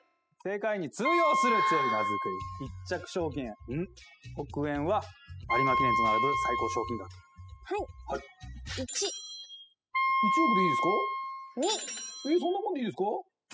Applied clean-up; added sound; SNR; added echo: classical method spectral subtraction.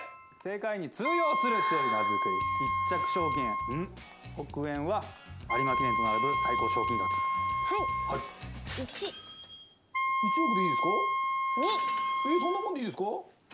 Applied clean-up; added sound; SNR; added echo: none; Wind instrument, woodwind instrument; -4 dB; none.